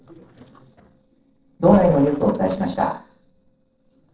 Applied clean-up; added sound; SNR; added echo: neural separator model SepFormer DNS4.